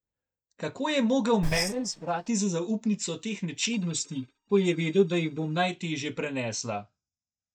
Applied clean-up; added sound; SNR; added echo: neural mask model DeepFilterNet 3.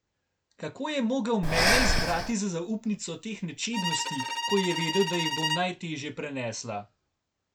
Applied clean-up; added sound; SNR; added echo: none; Bowed string instrument + Breathing; -1 dB; none.